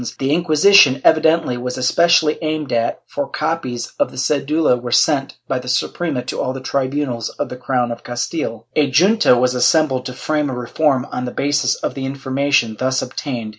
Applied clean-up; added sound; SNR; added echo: none; none; none; none.